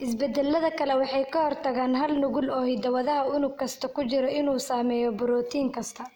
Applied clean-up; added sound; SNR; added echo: none; none; none; none.